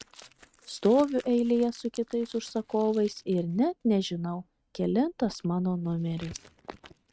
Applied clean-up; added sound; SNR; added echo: neural mask model RNNoise.